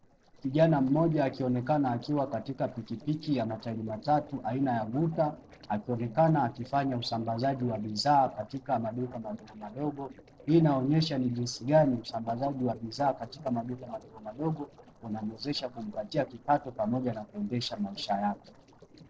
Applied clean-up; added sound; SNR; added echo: neural separator model SepFormer DNS4.